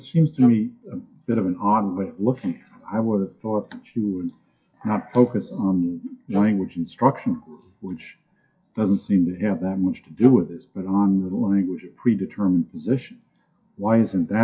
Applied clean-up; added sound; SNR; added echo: classical method WPE with log-MMSE.